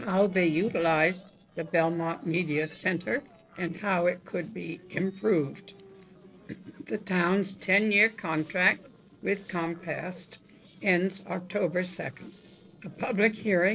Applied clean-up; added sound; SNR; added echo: neural separator model SepFormer DNS4.